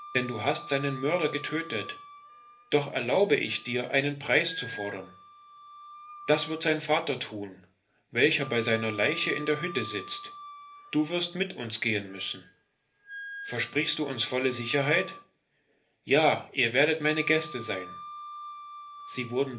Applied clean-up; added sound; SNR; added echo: none; Wind instrument, woodwind instrument; 16 dB; reverberation time 0.3 s.